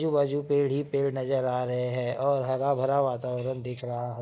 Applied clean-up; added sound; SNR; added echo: neural mask model Resemble Enhance denoiser.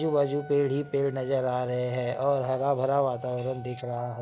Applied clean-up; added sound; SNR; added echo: none; Wind instrument, woodwind instrument; 19 dB; none.